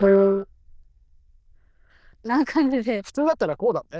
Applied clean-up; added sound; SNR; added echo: neural diffusion model UNIVERSE++.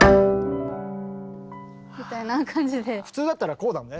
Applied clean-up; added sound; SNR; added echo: none; Bowed string instrument; -4 dB; none.